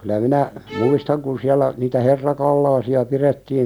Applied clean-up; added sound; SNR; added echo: none; Bowed string instrument; 13 dB; none.